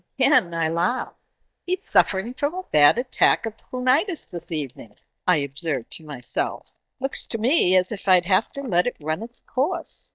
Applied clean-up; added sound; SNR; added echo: neural mask model DeepFilterNet 3.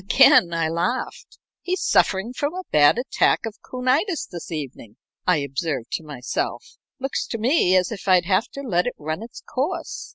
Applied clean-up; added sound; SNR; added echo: none; none; none; none.